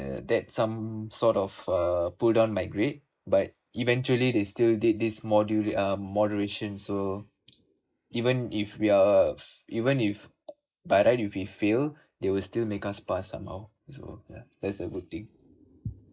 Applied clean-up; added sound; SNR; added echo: neural mask model Resemble Enhance denoiser.